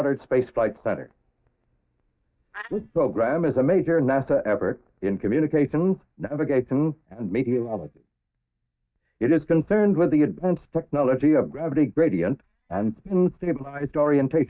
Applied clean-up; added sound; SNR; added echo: neural mask model DeepFilterNet 3.